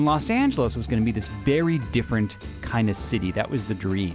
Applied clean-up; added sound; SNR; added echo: none; none; none; none.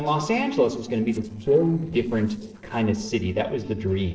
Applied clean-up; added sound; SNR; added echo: neural separator model SepFormer DNS4.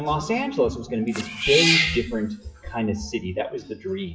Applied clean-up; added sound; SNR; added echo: classical method WPE with log-MMSE.